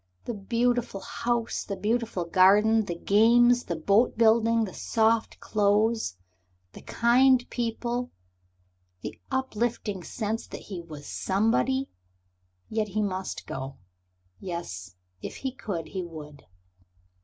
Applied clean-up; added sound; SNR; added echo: none; none; none; none.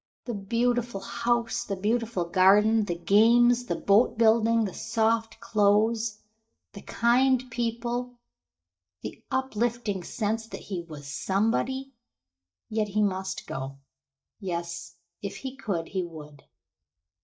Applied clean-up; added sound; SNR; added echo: neural mask model DeepFilterNet 3.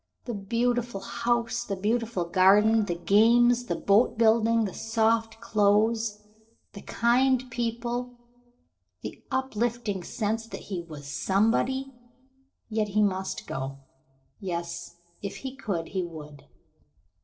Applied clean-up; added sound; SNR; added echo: neural separator model SepFormer DNS4.